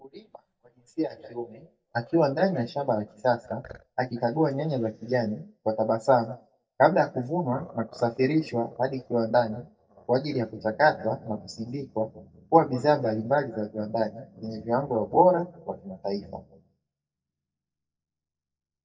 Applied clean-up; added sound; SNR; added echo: neural mask model DeepFilterNet 3.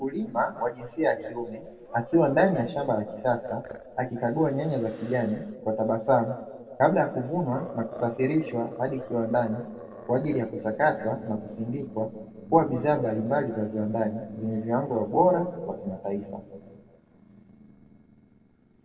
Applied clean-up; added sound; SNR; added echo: neural separator model SepFormer DNS4.